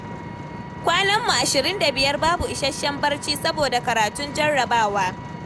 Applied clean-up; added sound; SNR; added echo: none; Vehicle; 11 dB; none.